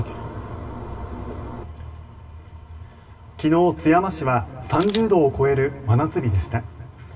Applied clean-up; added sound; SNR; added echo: none; Camera; 14 dB; reverberation time 2.5 s.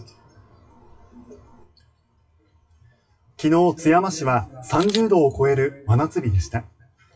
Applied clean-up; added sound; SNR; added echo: classical method WPE with log-MMSE.